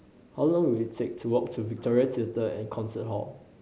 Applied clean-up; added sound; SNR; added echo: none; none; none; none.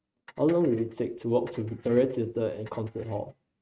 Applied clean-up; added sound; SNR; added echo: neural mask model RNNoise.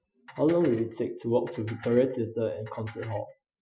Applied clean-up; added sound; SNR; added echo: classical method Wiener filter.